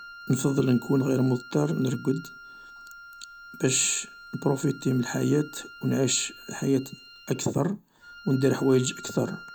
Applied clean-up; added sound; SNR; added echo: none; Wind instrument, woodwind instrument; 19 dB; none.